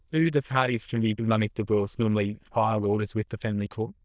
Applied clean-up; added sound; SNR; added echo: neural diffusion model UNIVERSE++.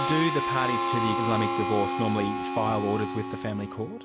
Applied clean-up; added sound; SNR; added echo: none; Harmonica; 1 dB; none.